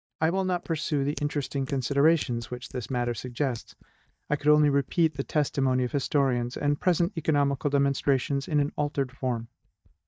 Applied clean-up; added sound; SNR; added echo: neural mask model DeepFilterNet 3.